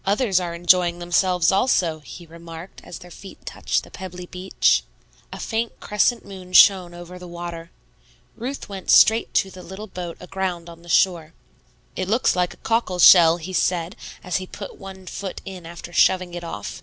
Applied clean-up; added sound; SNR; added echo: none; none; none; none.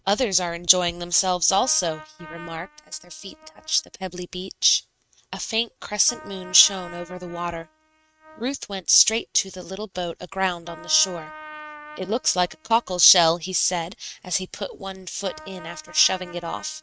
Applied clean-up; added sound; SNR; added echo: neural mask model RNNoise.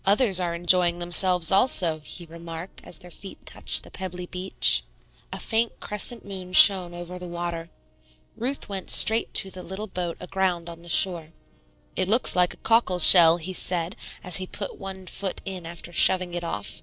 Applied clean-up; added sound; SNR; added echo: neural separator model SepFormer DNS4.